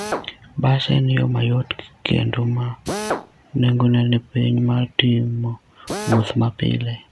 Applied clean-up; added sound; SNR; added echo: none; Drill; 13 dB; none.